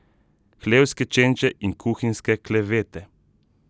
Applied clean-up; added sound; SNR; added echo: none; none; none; none.